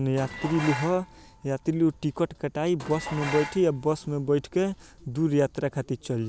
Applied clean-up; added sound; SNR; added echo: none; Dishes, pots, and pans; 13 dB; none.